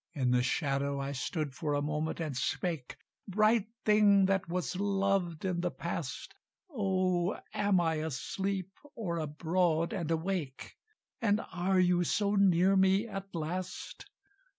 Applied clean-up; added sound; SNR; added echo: none; none; none; none.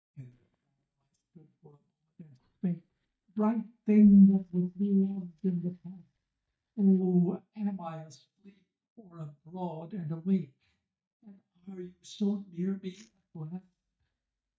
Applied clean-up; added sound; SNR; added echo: neural mask model DeepFilterNet 3.